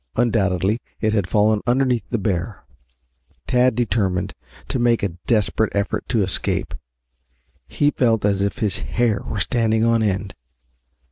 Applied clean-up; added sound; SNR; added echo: none; none; none; none.